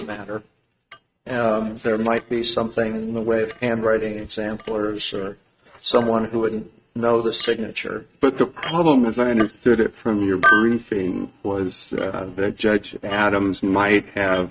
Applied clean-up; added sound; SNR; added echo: neural mask model RNNoise.